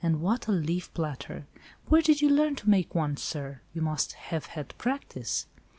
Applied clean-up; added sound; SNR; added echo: none; none; none; none.